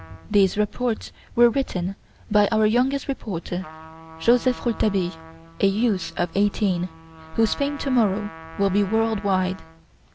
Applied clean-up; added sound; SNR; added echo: none; Trumpet; 20 dB; none.